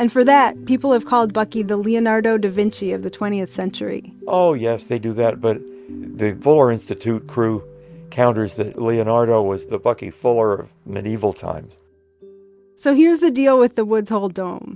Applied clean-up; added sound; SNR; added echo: none; none; none; none.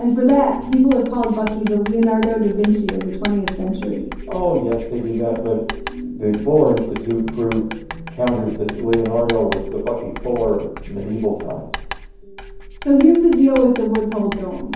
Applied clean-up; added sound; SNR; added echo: none; Writing; 13 dB; reverberation time 0.9 s.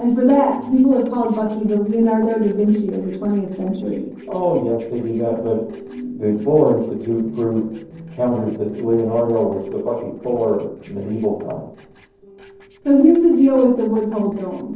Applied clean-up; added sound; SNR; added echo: neural separator model SepFormer DNS4.